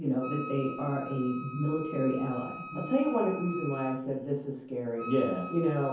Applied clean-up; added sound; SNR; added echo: none; Wind instrument, woodwind instrument; 12 dB; reverberation time 0.7 s.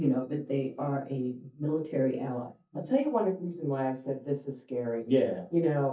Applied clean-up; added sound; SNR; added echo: neural mask model DeepFilterNet 3.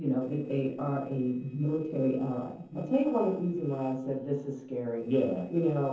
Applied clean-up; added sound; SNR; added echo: neural separator model SepFormer DNS4.